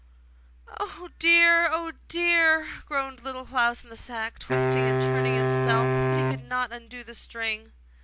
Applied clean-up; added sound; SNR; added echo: none; Wind instrument, woodwind instrument; -2 dB; none.